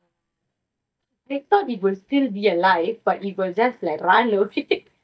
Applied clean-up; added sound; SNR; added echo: neural mask model DeepFilterNet 3.